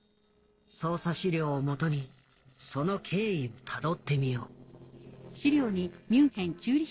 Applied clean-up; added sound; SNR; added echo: neural separator model SepFormer DNS4.